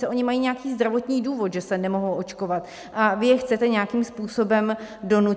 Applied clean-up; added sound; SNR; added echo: none; none; none; none.